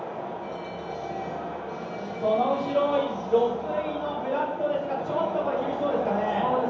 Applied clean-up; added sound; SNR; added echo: none; none; none; reverberation time 0.9 s.